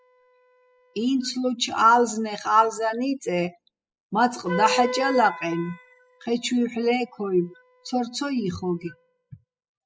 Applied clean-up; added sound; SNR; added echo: classical method spectral subtraction.